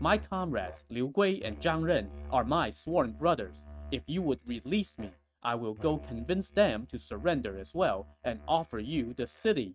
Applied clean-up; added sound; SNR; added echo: neural mask model RNNoise.